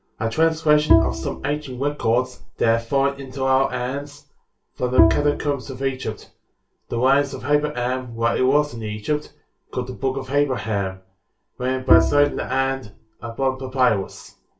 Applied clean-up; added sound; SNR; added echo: none; Bowed string instrument; 1 dB; reverberation time 0.2 s.